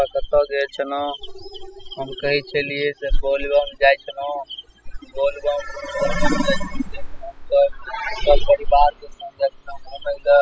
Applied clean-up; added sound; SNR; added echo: classical method spectral subtraction.